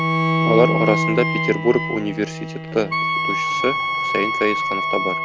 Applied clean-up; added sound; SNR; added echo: none; Bowed string instrument + Wind instrument, woodwind instrument; -1 dB; none.